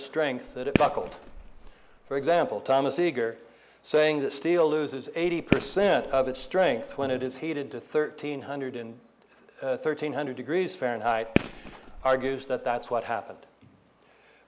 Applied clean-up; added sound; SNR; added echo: none; Fireworks; 6 dB; none.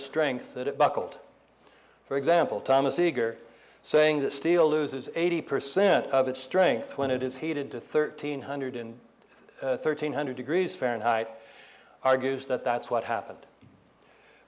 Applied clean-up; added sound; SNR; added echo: none; none; none; none.